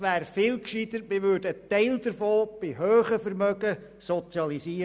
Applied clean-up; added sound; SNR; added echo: none; none; none; none.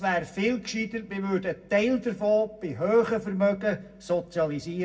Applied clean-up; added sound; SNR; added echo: none; none; none; reverberation time 0.4 s.